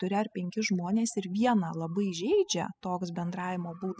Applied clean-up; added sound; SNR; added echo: classical method spectral subtraction.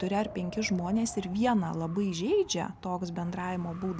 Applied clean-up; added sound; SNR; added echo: none; Wind; 16 dB; none.